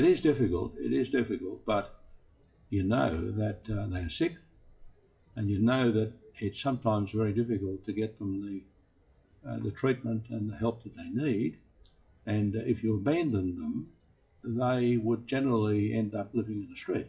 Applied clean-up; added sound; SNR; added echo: classical method WPE with log-MMSE.